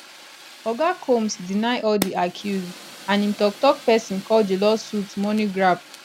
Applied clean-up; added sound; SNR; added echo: none; Fire; 17 dB; none.